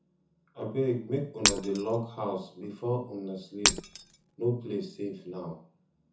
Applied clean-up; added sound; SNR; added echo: none; Shatter; -1 dB; reverberation time 0.5 s.